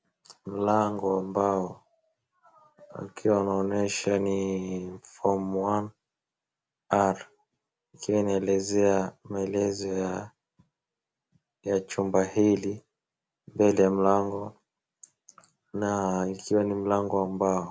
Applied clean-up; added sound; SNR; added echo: none; none; none; none.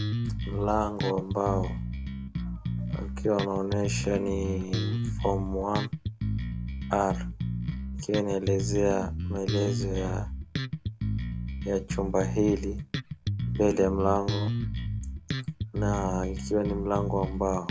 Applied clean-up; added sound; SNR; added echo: none; Bass guitar; 1 dB; none.